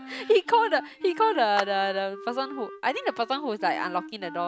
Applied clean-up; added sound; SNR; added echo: none; Wind instrument, woodwind instrument + Clapping; 14 dB; none.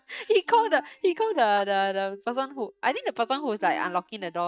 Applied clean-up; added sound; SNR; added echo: neural mask model DeepFilterNet 3.